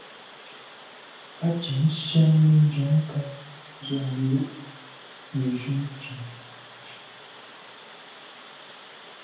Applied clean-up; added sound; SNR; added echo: none; Water; 19 dB; reverberation time 0.9 s.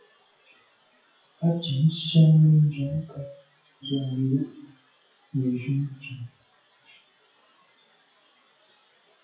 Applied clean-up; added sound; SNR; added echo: classical method WPE with log-MMSE.